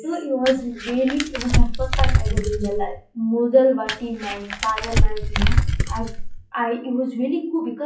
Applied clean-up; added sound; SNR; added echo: classical method WPE with log-MMSE.